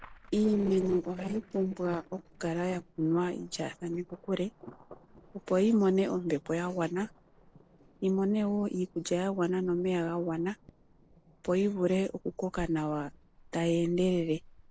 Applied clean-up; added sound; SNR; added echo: neural separator model SepFormer DNS4.